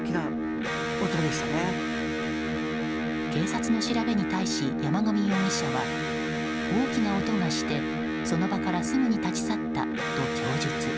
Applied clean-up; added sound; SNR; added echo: none; Electric guitar; -1 dB; none.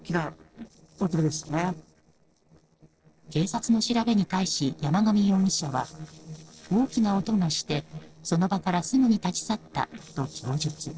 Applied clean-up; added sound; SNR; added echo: neural separator model SepFormer DNS4.